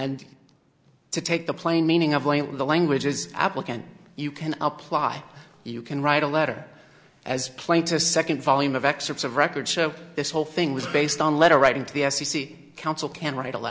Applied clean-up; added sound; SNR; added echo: none; none; none; none.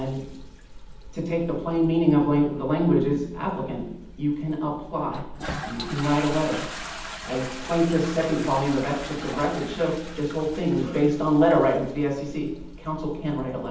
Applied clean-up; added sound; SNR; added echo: none; Toilet flush; 13 dB; reverberation time 0.8 s.